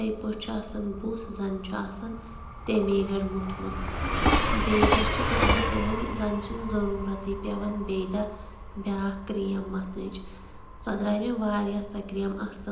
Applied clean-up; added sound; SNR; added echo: none; Train; 1 dB; reverberation time 0.8 s.